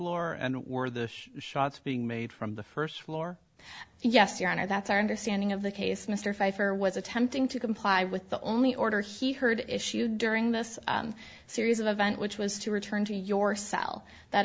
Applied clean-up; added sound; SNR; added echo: none; none; none; none.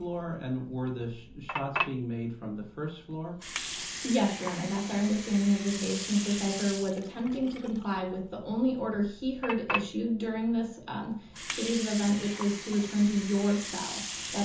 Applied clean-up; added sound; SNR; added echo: none; Water; 9 dB; reverberation time 0.6 s.